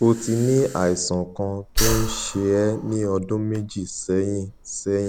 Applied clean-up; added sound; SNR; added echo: none; Breathing; 8 dB; none.